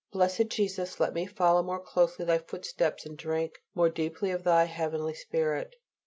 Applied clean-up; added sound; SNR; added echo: none; none; none; none.